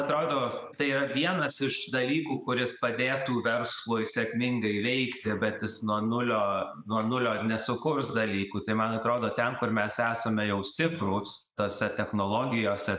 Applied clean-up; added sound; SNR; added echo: neural mask model Resemble Enhance denoiser.